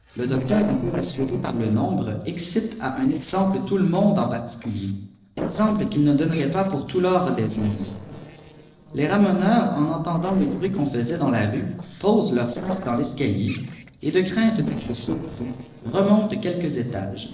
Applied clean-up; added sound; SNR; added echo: neural separator model SepFormer DNS4.